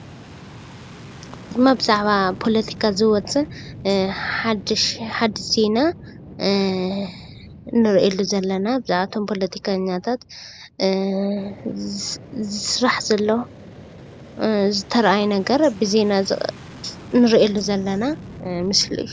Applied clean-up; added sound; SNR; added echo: none; Fixed-wing aircraft, airplane; 18 dB; none.